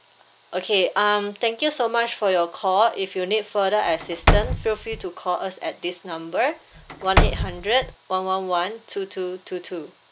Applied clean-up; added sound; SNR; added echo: none; Slam / Wood; 0 dB; none.